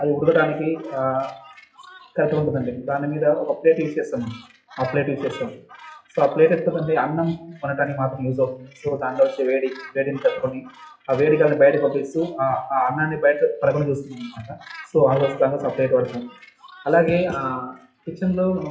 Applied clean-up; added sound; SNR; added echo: classical method WPE with log-MMSE.